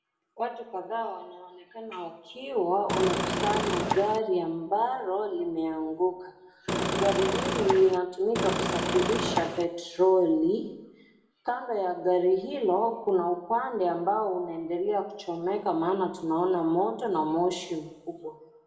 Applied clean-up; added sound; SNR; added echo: none; Engine / Car; 1 dB; reverberation time 0.8 s.